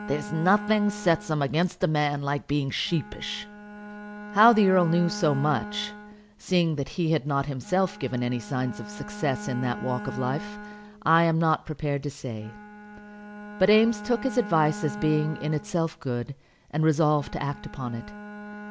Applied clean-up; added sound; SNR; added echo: none; Bowed string instrument; 13 dB; none.